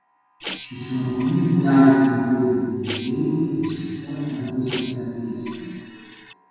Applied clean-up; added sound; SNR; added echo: none; Printer; 15 dB; reverberation time 2.1 s.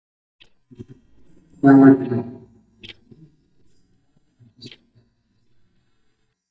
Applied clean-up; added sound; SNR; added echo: neural mask model DeepFilterNet 3.